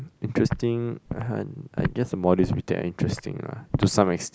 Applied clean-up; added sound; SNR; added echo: neural mask model Resemble Enhance denoiser.